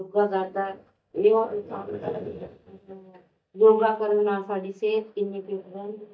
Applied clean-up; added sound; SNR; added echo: neural mask model DeepFilterNet 3.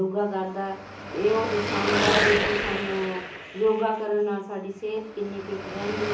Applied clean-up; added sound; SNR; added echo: none; Car passing by / Traffic noise, roadway noise / Engine; 3 dB; reverberation time 0.8 s.